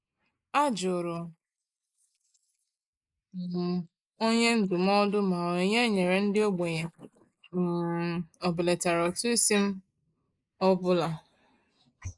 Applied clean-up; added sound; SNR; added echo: neural mask model Resemble Enhance denoiser.